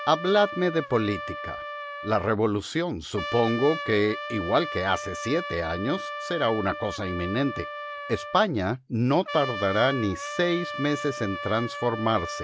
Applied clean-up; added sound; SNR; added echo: none; Trumpet; 9 dB; none.